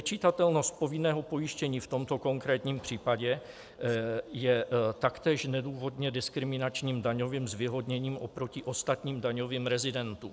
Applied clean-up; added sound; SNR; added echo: none; none; none; none.